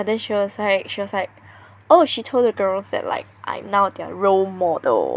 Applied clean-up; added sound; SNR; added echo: none; none; none; none.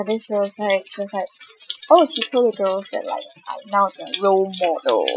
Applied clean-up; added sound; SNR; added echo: classical method Wiener filter.